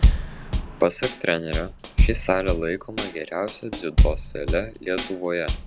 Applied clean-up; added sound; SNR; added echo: none; Drum kit; -4 dB; none.